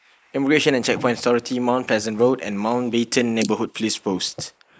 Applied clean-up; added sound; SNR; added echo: neural mask model Resemble Enhance denoiser.